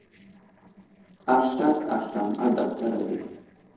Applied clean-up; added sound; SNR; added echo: neural separator model SepFormer DNS4.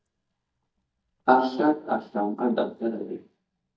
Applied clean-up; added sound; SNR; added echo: neural mask model DeepFilterNet 3.